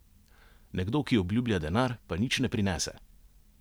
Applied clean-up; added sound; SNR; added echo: none; none; none; none.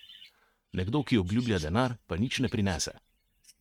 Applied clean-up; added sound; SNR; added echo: neural mask model RNNoise.